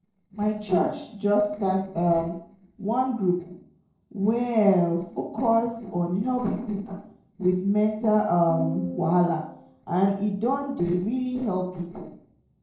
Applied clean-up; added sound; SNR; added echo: neural separator model SepFormer DNS4.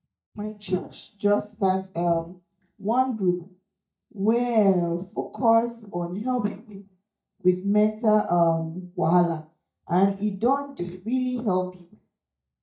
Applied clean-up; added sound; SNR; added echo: neural mask model DeepFilterNet 3.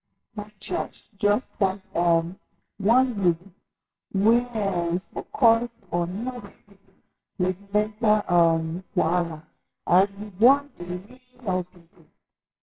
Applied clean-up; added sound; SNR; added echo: neural separator model SepFormer WHAMR!.